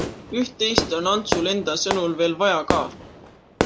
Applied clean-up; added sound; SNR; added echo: none; Fireworks; 5 dB; none.